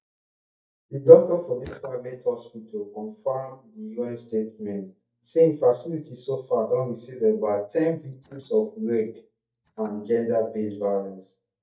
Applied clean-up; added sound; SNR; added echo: neural mask model DeepFilterNet 3.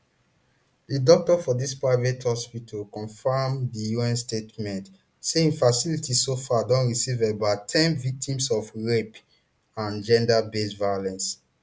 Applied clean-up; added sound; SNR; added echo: none; none; none; none.